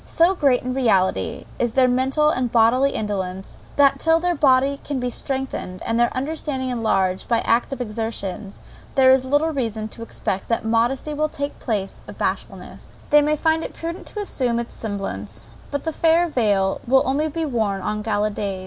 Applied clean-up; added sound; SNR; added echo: none; none; none; none.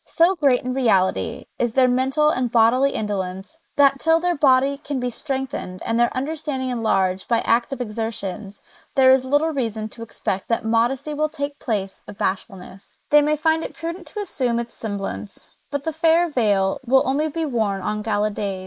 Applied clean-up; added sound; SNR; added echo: neural mask model Resemble Enhance denoiser.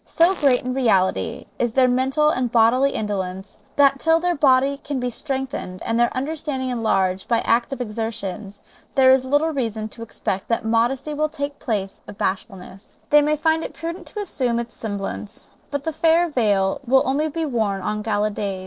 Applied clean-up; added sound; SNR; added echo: neural separator model SepFormer DNS4.